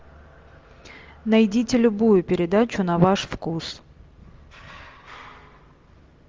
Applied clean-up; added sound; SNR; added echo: none; none; none; none.